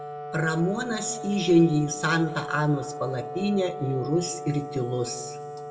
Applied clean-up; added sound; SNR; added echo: none; Wind instrument, woodwind instrument; 10 dB; reverberation time 1.2 s.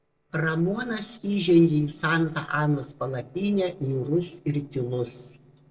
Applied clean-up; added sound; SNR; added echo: neural separator model SepFormer DNS4.